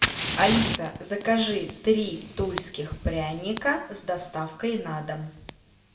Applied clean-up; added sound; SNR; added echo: none; Fire; 4 dB; reverberation time 0.6 s.